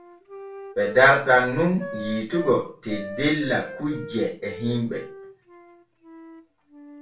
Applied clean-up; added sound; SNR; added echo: none; Wind instrument, woodwind instrument; 13 dB; reverberation time 0.2 s.